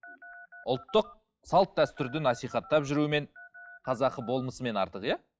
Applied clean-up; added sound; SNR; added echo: classical method log-MMSE.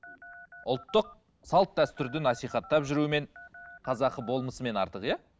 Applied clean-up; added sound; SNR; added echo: none; Telephone; 19 dB; none.